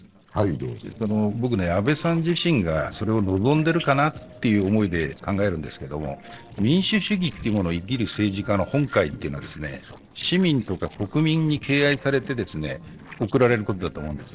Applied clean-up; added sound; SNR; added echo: neural separator model SepFormer DNS4.